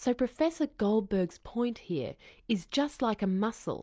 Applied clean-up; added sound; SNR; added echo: none; none; none; none.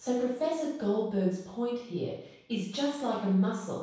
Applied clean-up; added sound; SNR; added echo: none; none; none; reverberation time 0.7 s.